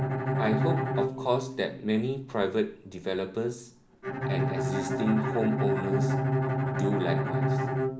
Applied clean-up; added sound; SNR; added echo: none; Bowed string instrument; -1 dB; none.